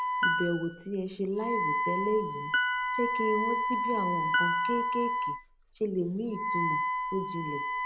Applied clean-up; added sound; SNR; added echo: none; Piano + Wind instrument, woodwind instrument; -3 dB; none.